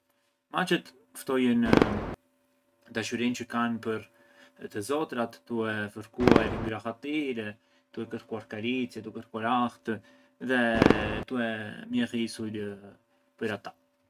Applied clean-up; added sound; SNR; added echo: none; Fireworks; 2 dB; none.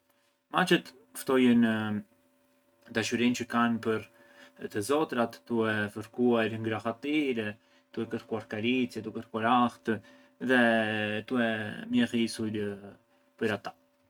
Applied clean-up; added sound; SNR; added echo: none; none; none; none.